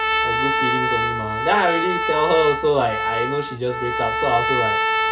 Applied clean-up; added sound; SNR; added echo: none; Trumpet; -1 dB; none.